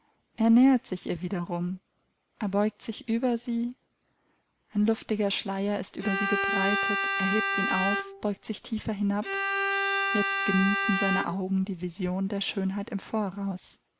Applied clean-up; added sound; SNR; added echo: none; Bowed string instrument; 1 dB; none.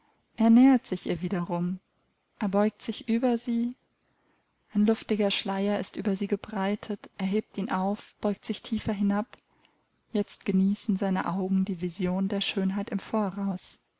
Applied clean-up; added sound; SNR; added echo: none; none; none; none.